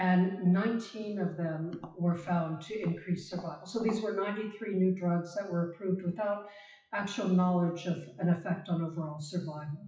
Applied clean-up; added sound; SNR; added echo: classical method WPE with log-MMSE.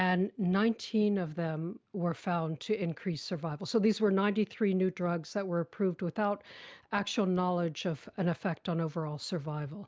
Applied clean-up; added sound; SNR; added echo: none; none; none; none.